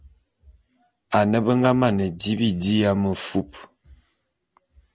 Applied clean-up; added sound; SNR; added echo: none; none; none; none.